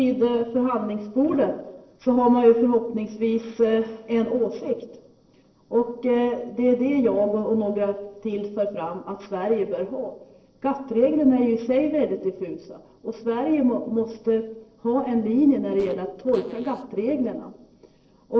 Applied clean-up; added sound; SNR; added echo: neural separator model SepFormer DNS4.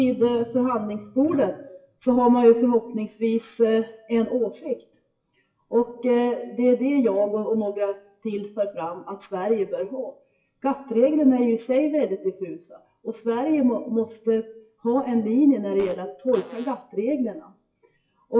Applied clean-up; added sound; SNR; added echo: classical method WPE with log-MMSE.